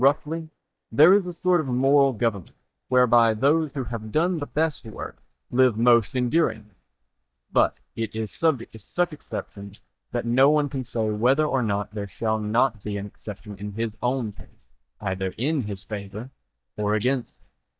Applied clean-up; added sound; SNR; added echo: neural mask model DeepFilterNet 3.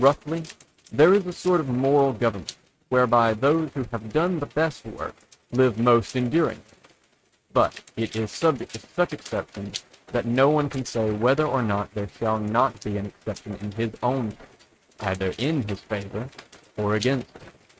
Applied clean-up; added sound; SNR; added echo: neural mask model RNNoise.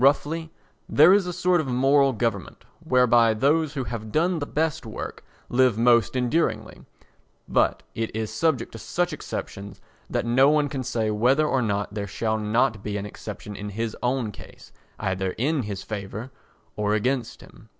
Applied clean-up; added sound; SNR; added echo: none; none; none; none.